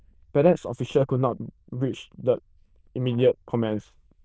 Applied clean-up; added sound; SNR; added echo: neural diffusion model UNIVERSE++.